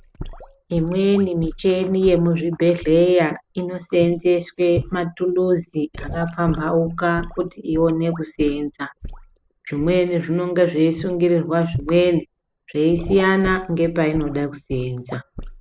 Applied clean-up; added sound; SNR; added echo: none; Sink (filling or washing) / Gurgling / Liquid; 15 dB; none.